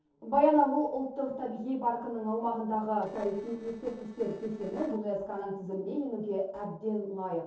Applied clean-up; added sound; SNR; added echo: neural separator model SepFormer DNS4.